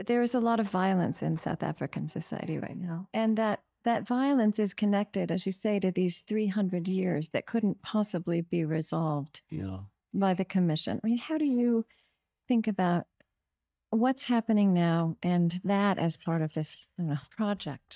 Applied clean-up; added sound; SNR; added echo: neural mask model DeepFilterNet 3.